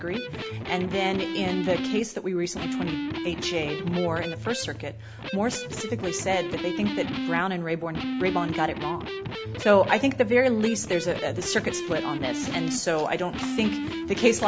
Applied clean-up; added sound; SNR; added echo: none; Electric guitar; 6 dB; none.